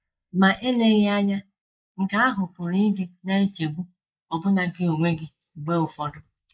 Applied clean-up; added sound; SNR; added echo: neural mask model Resemble Enhance denoiser.